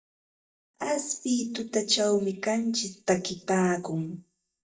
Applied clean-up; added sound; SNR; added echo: neural mask model DeepFilterNet 3.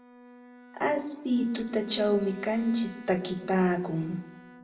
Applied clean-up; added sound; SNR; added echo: none; Bowed string instrument; 19 dB; reverberation time 0.7 s.